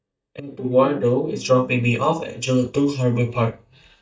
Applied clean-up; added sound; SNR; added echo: neural mask model DeepFilterNet 3.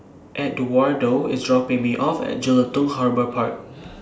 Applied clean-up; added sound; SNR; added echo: none; none; none; none.